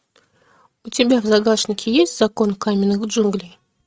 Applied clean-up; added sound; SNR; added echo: neural mask model RNNoise.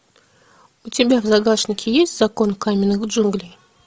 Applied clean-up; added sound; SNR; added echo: none; none; none; none.